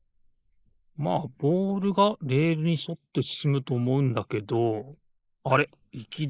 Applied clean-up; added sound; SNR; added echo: neural mask model Resemble Enhance denoiser.